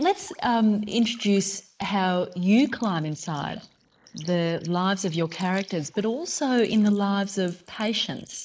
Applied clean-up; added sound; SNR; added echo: neural mask model Resemble Enhance denoiser.